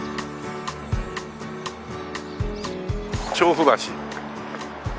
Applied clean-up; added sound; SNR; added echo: none; none; none; none.